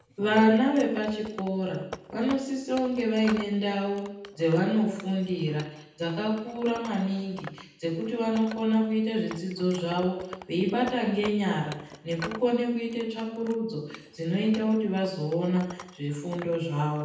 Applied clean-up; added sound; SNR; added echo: none; Wood; 18 dB; reverberation time 0.9 s.